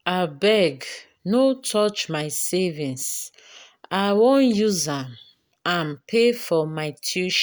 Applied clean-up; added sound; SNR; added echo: none; none; none; none.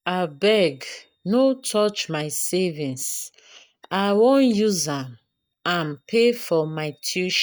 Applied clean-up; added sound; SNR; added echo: neural mask model DeepFilterNet 3.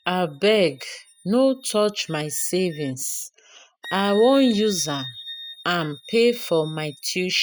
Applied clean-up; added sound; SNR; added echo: classical method spectral subtraction.